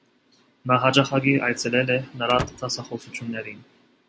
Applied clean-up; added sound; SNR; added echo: none; Slam / Wood; 12 dB; none.